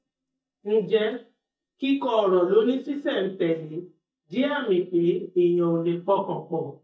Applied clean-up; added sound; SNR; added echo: neural mask model DeepFilterNet 3.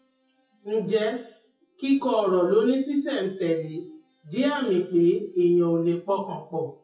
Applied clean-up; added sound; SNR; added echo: classical method WPE with log-MMSE.